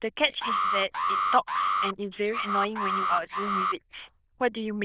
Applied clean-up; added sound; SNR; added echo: neural diffusion model UNIVERSE++.